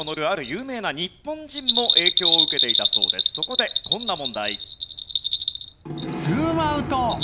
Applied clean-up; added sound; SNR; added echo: none; Bell; -5 dB; none.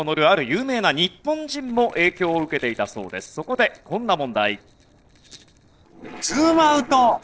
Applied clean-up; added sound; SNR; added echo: neural separator model SepFormer DNS4.